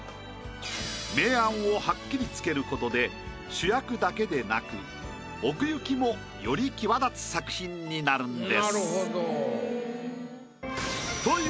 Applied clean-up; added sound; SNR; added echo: none; none; none; none.